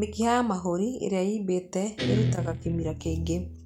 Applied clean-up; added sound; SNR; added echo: neural mask model RNNoise.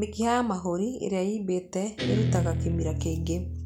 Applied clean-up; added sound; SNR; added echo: none; Guitar; 2 dB; none.